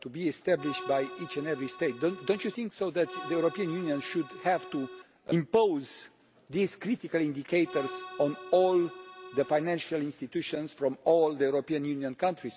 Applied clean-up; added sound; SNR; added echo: none; Accordion; 13 dB; none.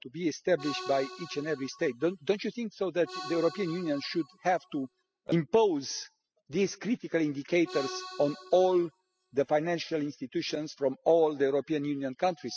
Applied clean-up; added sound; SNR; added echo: classical method spectral subtraction.